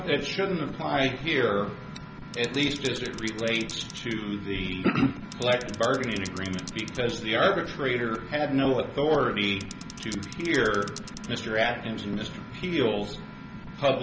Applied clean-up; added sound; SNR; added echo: none; Mechanisms / Bicycle; 18 dB; none.